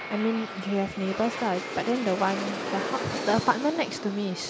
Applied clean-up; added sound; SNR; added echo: none; Aircraft; 6 dB; none.